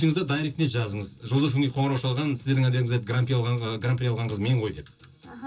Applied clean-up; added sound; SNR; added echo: none; none; none; reverberation time 0.2 s.